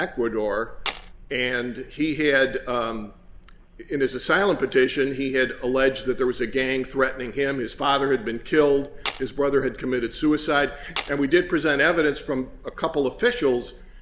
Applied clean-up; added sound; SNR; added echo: none; Tools; 9 dB; none.